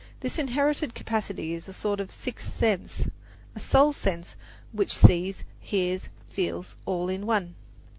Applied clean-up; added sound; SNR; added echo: none; none; none; none.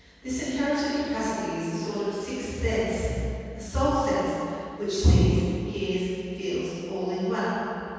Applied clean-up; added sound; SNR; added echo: none; none; none; reverberation time 2.1 s.